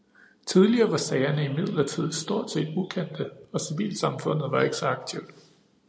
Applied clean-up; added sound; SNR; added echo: none; none; none; none.